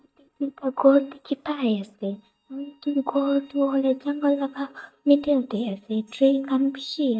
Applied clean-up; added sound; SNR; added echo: neural mask model DeepFilterNet 3.